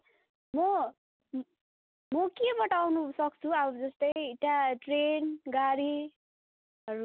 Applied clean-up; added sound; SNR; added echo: none; none; none; none.